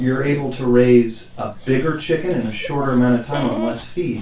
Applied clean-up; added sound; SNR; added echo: none; Dog; 16 dB; reverberation time 0.2 s.